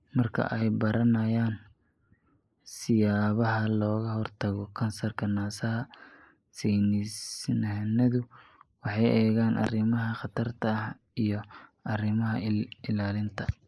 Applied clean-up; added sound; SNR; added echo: neural mask model Resemble Enhance denoiser.